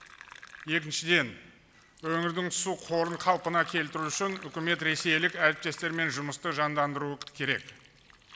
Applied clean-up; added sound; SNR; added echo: none; Fill (with liquid); 20 dB; none.